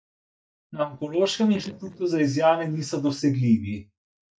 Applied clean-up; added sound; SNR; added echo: neural mask model DeepFilterNet 3.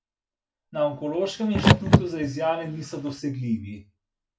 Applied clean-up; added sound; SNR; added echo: none; Car; -5 dB; reverberation time 0.2 s.